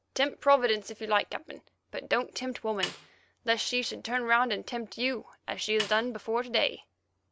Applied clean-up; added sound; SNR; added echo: none; Snare drum; 11 dB; none.